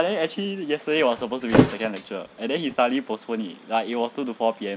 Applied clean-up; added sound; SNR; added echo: none; Thump, thud; 0 dB; none.